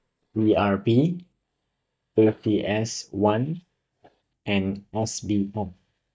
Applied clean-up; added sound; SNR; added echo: neural mask model DeepFilterNet 3.